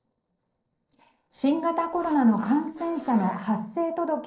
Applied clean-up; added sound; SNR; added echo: neural separator model SepFormer DNS4.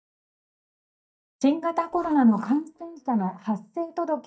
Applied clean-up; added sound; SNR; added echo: neural mask model DeepFilterNet 3.